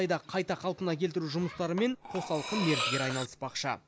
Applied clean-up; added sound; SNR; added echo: none; Cutlery, silverware; 4 dB; none.